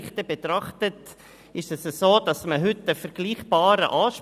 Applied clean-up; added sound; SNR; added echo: none; none; none; none.